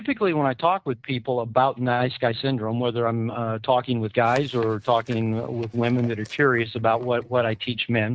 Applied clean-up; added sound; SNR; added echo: neural mask model RNNoise.